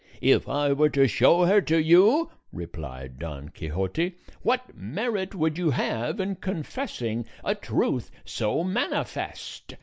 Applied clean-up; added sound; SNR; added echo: none; none; none; none.